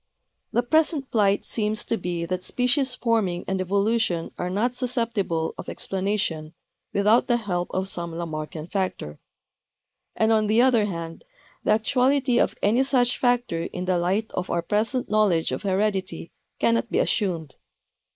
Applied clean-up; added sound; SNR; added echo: neural mask model Resemble Enhance denoiser.